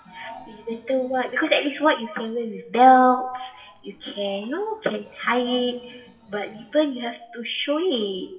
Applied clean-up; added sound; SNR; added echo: classical method WPE with log-MMSE.